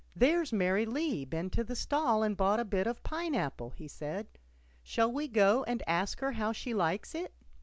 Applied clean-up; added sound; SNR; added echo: none; none; none; none.